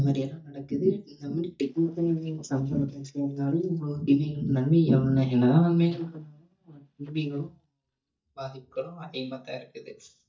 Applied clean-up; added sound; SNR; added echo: neural mask model DeepFilterNet 3.